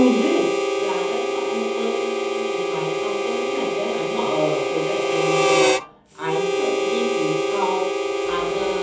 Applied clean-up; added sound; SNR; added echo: none; Harmonica; -5 dB; reverberation time 1.3 s.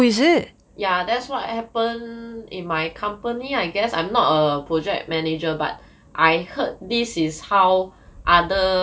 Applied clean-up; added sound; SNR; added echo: none; none; none; none.